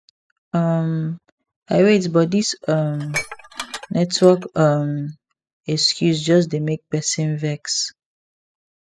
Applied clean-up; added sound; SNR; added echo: classical method spectral subtraction.